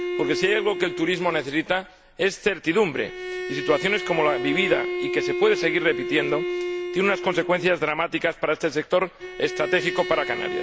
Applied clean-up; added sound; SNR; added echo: none; Bowed string instrument; 6 dB; none.